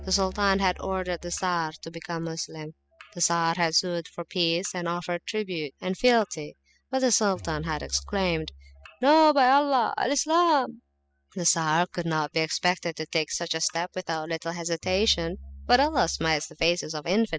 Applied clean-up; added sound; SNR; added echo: classical method spectral subtraction.